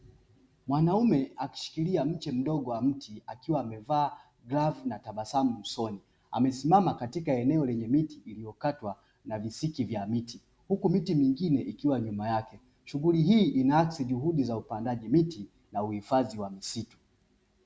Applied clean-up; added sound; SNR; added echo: none; none; none; none.